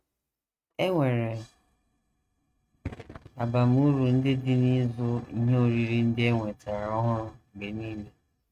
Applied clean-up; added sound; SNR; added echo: neural mask model RNNoise.